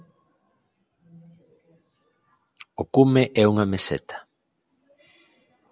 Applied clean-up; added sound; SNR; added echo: none; none; none; none.